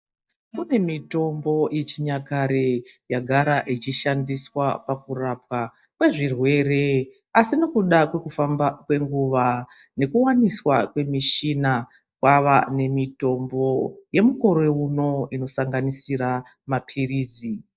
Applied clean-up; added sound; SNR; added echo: neural mask model DeepFilterNet 3.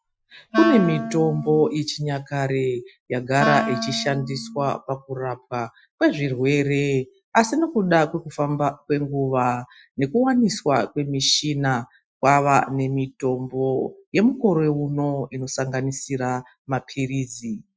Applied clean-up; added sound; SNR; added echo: classical method Wiener filter.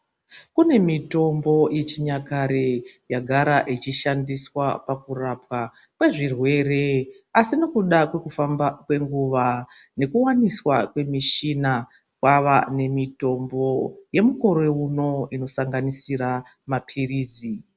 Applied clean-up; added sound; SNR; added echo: none; none; none; none.